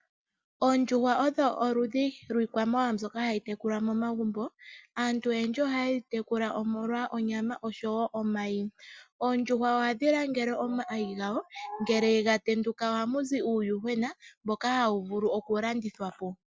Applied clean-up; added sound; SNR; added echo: none; none; none; none.